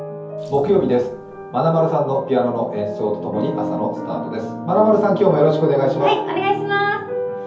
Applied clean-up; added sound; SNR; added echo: none; Sink (filling or washing) / Water; 16 dB; reverberation time 0.5 s.